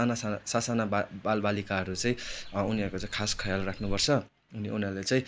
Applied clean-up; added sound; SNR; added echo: none; Wind; 10 dB; none.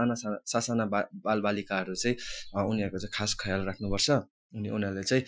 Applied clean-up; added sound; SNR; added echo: classical method Wiener filter.